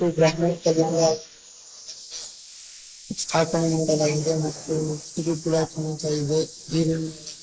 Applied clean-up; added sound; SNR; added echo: neural mask model Resemble Enhance denoiser.